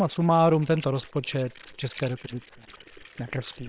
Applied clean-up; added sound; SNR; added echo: neural separator model SepFormer WHAM!.